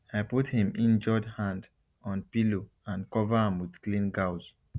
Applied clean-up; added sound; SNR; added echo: none; none; none; none.